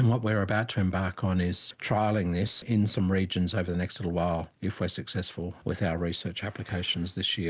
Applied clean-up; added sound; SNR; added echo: none; none; none; none.